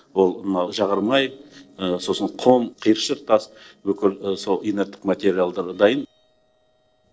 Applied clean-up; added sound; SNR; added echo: neural separator model SepFormer DNS4.